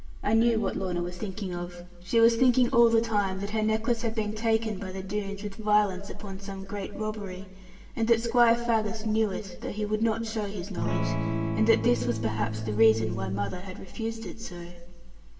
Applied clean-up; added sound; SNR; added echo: none; Electric guitar / Strum; 5 dB; reverberation time 1.4 s.